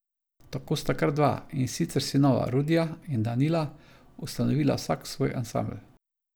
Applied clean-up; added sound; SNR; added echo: none; none; none; none.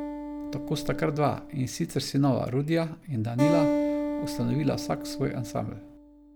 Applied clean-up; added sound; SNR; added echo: none; Acoustic guitar; 3 dB; none.